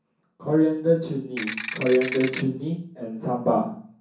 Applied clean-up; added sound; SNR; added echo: none; Ratchet, pawl / Percussion; 1 dB; reverberation time 0.6 s.